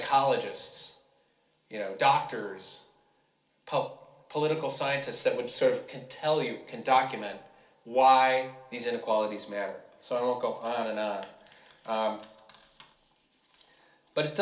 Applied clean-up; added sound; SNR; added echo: none; none; none; reverberation time 0.4 s.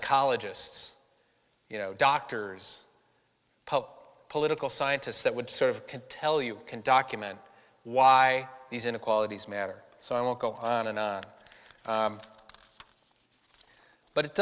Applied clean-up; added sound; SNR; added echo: none; none; none; none.